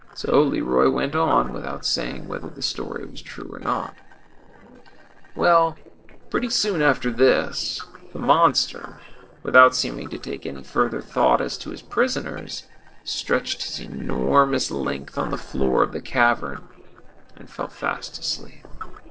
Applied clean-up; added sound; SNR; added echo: neural separator model SepFormer DNS4.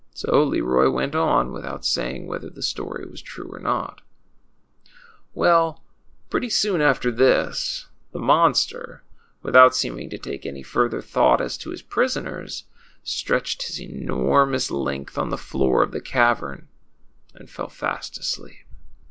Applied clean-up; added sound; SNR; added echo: none; none; none; none.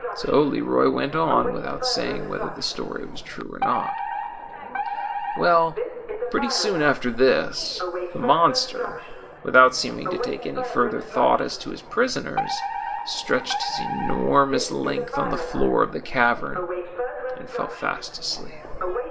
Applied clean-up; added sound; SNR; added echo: none; Alarm; 7 dB; reverberation time 0.4 s.